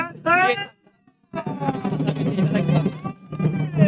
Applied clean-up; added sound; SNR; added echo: neural mask model RNNoise.